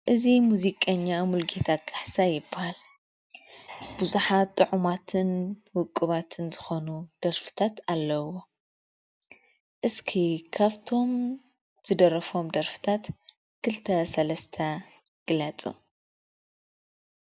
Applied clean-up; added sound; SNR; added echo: none; none; none; none.